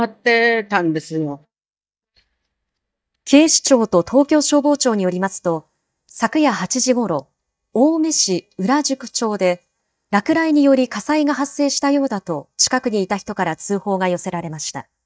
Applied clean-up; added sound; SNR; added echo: neural mask model DeepFilterNet 3.